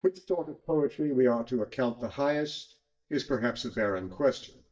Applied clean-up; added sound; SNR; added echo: neural mask model DeepFilterNet 3.